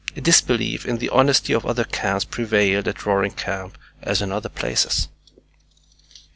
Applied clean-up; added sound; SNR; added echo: none; none; none; none.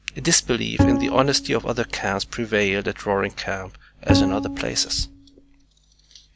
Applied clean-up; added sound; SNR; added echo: none; Bowed string instrument; 0 dB; none.